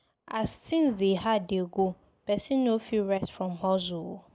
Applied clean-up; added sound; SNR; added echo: none; none; none; none.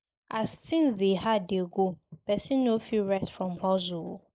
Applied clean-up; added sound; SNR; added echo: neural mask model Resemble Enhance denoiser.